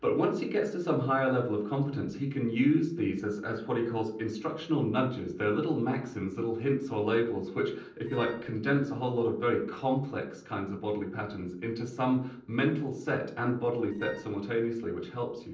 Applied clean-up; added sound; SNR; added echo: neural separator model SepFormer DNS4.